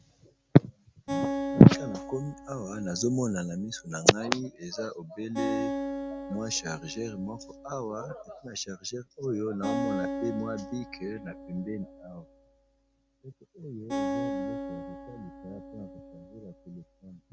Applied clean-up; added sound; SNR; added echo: none; Acoustic guitar; 8 dB; none.